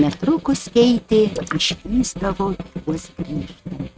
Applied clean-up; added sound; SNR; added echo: neural mask model RNNoise.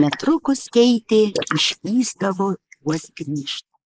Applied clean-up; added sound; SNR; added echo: neural mask model Resemble Enhance denoiser.